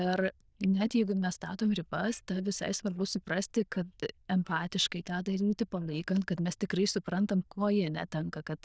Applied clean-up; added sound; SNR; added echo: neural diffusion model UNIVERSE++.